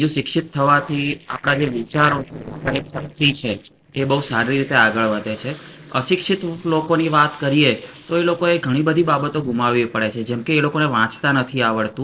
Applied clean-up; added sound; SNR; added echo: neural separator model SepFormer DNS4.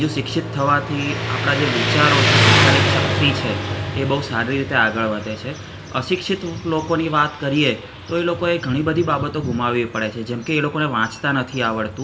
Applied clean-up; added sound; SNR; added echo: none; Motorcycle; 2 dB; reverberation time 0.7 s.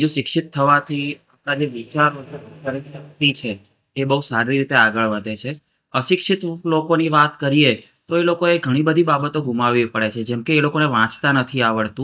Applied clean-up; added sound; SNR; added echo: neural mask model DeepFilterNet 3.